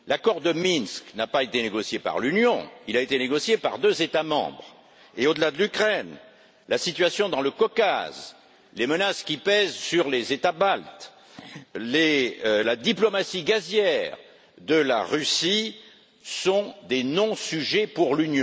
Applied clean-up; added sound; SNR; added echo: none; none; none; none.